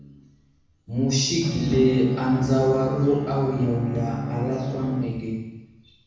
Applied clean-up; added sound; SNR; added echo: none; Bowed string instrument; 8 dB; reverberation time 1.1 s.